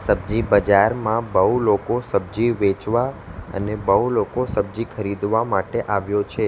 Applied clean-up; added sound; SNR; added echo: none; none; none; none.